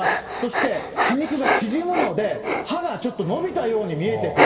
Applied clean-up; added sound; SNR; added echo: none; Dog; 0 dB; reverberation time 2.0 s.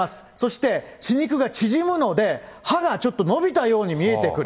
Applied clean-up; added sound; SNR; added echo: none; none; none; none.